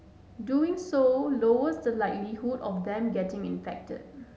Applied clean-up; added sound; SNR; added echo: none; none; none; none.